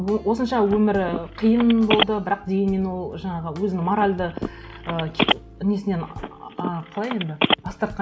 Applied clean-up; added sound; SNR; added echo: none; Telephone; 5 dB; none.